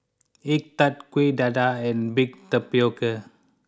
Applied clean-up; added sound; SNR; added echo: none; none; none; none.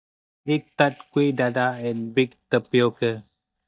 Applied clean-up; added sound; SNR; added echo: neural mask model DeepFilterNet 3.